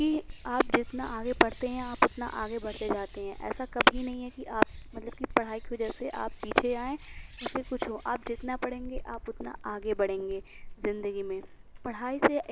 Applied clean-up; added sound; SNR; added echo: none; Bell + Bird; 12 dB; none.